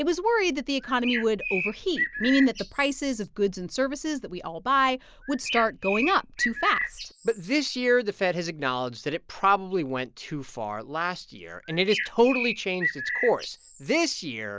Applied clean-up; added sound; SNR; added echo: none; Bird; 6 dB; none.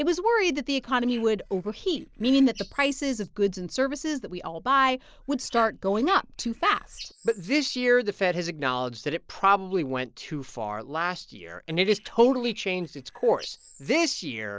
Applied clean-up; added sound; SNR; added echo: neural separator model SepFormer DNS4.